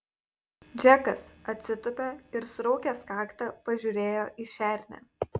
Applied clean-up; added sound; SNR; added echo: none; none; none; none.